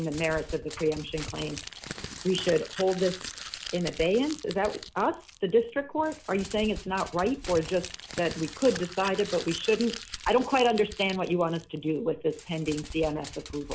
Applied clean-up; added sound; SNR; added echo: none; Crumpling, crinkling; 13 dB; none.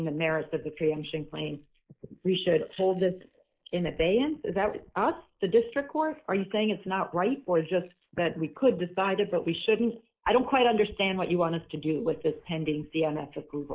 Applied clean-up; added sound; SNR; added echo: neural mask model Resemble Enhance denoiser.